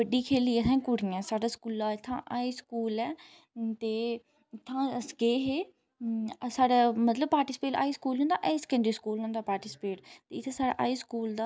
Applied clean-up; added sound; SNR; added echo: none; none; none; none.